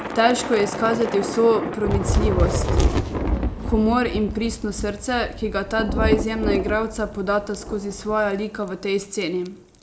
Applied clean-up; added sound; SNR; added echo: none; Thunder / Rain; 2 dB; none.